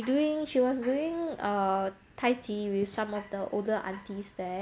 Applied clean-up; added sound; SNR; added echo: none; none; none; none.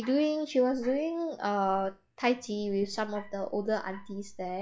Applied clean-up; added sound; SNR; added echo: classical method log-MMSE.